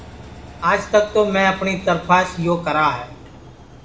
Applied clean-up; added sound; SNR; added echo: none; Engine; 18 dB; reverberation time 0.6 s.